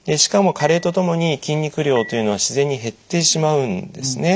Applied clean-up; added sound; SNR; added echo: none; Dishes, pots, and pans / Chink, clink; 20 dB; none.